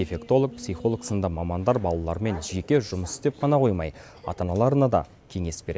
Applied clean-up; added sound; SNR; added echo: none; none; none; none.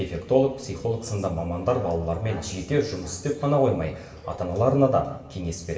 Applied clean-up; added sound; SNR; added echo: none; none; none; reverberation time 1.0 s.